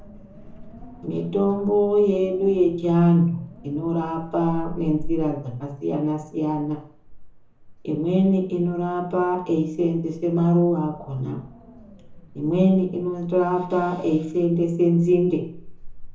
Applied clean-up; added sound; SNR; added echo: none; Wind; 16 dB; reverberation time 0.6 s.